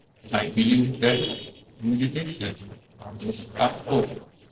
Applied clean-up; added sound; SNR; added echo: neural separator model SepFormer DNS4.